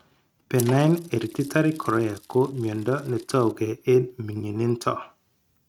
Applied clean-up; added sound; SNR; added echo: neural mask model RNNoise.